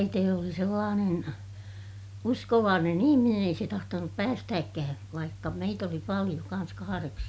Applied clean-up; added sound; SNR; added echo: none; none; none; none.